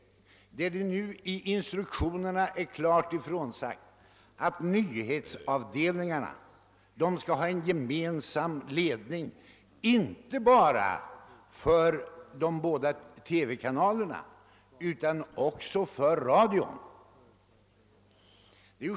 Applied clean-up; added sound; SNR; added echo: none; Burping, eructation; 19 dB; none.